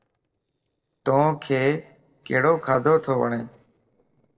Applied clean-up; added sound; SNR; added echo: neural separator model SepFormer DNS4.